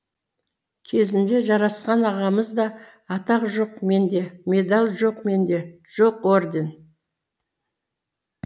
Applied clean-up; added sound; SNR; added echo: none; none; none; none.